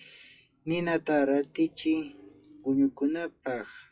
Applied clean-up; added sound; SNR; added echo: classical method WPE with log-MMSE.